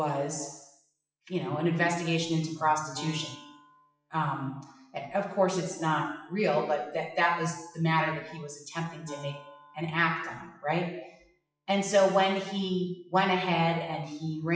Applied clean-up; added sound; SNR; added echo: classical method WPE with log-MMSE.